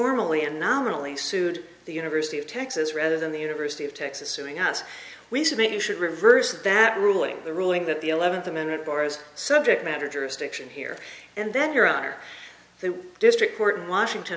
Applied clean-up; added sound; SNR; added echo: none; none; none; none.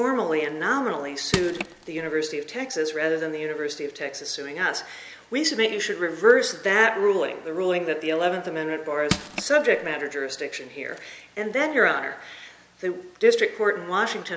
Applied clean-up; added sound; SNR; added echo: none; Crushing; 6 dB; none.